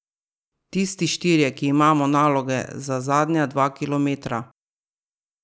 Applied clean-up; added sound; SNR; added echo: none; none; none; none.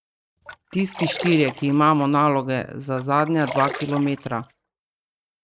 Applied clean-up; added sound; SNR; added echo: neural mask model RNNoise.